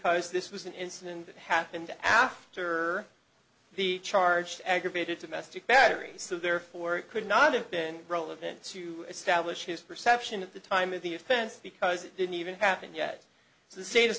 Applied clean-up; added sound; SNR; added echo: none; none; none; none.